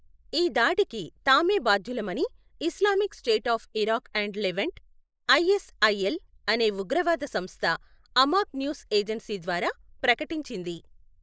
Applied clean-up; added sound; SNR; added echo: neural mask model Resemble Enhance denoiser.